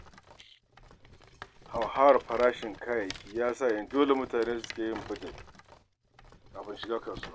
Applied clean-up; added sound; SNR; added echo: none; Rattle; 16 dB; none.